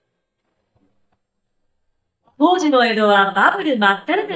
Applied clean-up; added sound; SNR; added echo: neural mask model DeepFilterNet 3.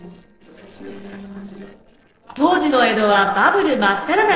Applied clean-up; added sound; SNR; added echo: neural separator model SepFormer DNS4.